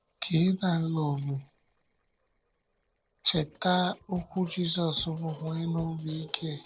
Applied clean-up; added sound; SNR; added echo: neural separator model SepFormer DNS4.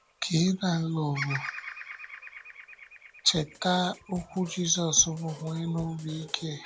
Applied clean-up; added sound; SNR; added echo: none; Drum kit + Bird vocalization, bird call, bird song; 14 dB; none.